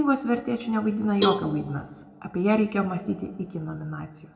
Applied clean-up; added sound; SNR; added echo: none; Cowbell; 3 dB; reverberation time 1.3 s.